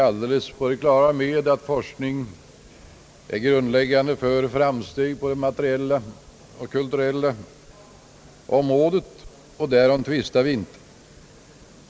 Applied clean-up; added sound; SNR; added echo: none; none; none; none.